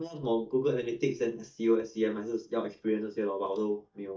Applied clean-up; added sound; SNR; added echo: neural mask model DeepFilterNet 3.